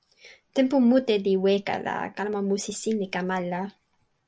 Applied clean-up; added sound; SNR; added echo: none; none; none; none.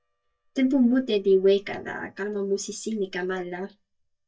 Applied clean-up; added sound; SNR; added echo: neural mask model DeepFilterNet 3.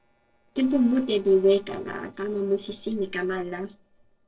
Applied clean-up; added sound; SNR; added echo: neural separator model SepFormer DNS4.